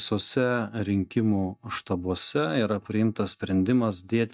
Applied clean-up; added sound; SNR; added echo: neural mask model DeepFilterNet 3.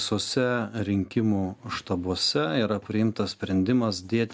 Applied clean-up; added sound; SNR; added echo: none; none; none; none.